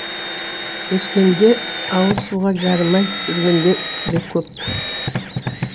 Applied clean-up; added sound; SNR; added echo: none; Drill; 6 dB; none.